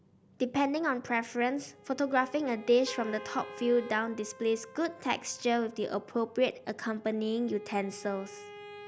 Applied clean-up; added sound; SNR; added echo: none; Keyboard (musical) + Bowed string instrument; 18 dB; none.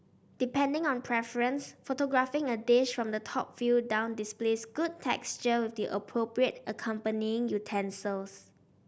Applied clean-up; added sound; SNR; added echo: none; none; none; none.